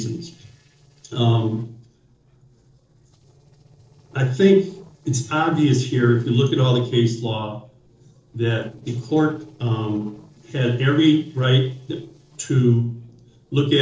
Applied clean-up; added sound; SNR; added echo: neural separator model SepFormer DNS4.